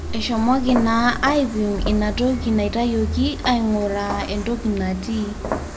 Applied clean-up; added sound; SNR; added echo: none; Walk, footsteps; 7 dB; reverberation time 1.7 s.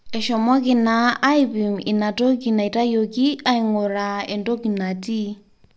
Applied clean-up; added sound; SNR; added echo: none; none; none; none.